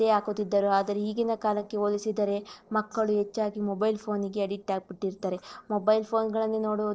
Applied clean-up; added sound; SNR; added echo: neural separator model SepFormer DNS4.